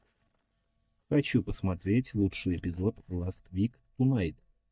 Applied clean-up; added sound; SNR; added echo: neural mask model DeepFilterNet 3.